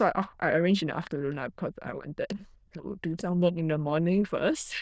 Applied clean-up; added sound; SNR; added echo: neural diffusion model UNIVERSE++.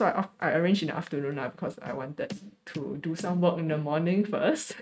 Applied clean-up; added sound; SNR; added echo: neural mask model RNNoise.